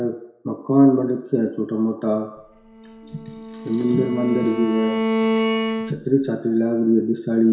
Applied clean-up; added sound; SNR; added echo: none; Bowed string instrument; 4 dB; reverberation time 0.7 s.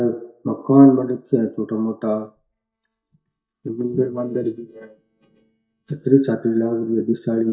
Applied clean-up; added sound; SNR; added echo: neural mask model DeepFilterNet 3.